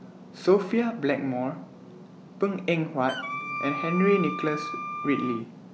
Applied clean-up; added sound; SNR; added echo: none; Wind instrument, woodwind instrument; 7 dB; none.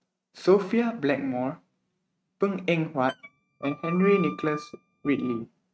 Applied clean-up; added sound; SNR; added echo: neural mask model RNNoise.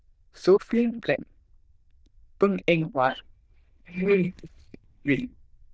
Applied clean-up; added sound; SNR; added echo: neural diffusion model UNIVERSE++.